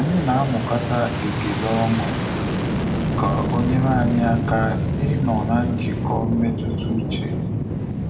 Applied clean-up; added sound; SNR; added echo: none; Fixed-wing aircraft, airplane; -1 dB; reverberation time 0.7 s.